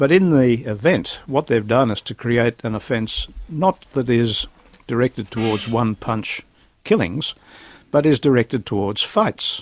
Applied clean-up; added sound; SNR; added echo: none; Gong; 17 dB; none.